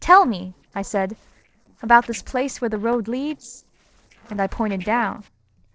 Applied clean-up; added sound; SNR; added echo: neural separator model SepFormer DNS4.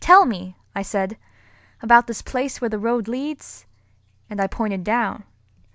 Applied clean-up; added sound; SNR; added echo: none; none; none; none.